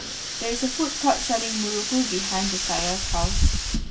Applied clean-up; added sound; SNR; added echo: none; Hiss; -2 dB; reverberation time 0.1 s.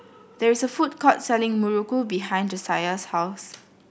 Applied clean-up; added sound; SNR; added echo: none; none; none; none.